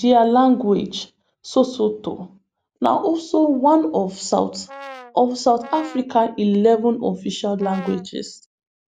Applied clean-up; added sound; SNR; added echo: none; Brass instrument; 19 dB; none.